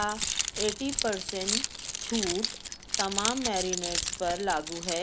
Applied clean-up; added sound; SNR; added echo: none; Keys jangling; 0 dB; none.